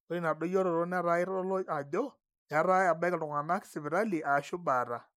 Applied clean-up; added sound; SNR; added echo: neural mask model Resemble Enhance denoiser.